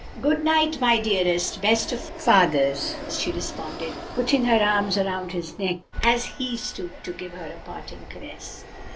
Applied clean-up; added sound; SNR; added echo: none; Fixed-wing aircraft, airplane; 11 dB; none.